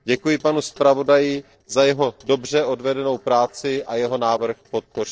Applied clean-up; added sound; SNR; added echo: neural separator model SepFormer DNS4.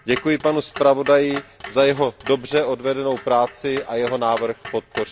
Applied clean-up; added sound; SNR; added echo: none; Clock; 16 dB; none.